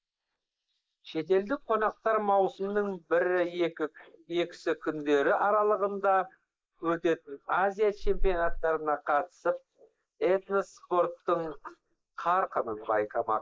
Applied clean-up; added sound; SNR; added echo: neural mask model Resemble Enhance denoiser.